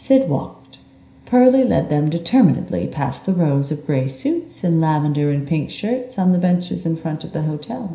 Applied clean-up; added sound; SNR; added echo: none; none; none; reverberation time 0.5 s.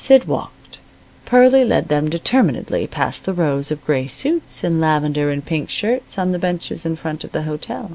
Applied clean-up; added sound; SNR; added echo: none; none; none; none.